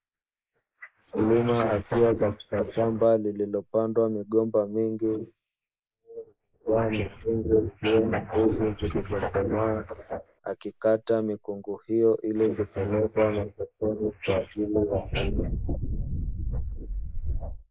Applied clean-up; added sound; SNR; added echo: neural mask model Resemble Enhance denoiser.